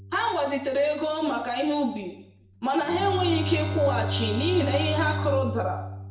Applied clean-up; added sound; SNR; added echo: none; Bowed string instrument; 5 dB; reverberation time 0.7 s.